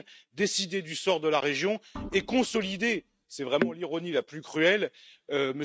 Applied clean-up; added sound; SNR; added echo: neural mask model RNNoise.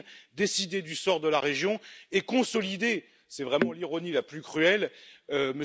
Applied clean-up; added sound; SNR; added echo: none; none; none; none.